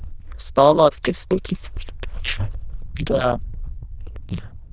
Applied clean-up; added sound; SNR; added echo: neural diffusion model UNIVERSE++.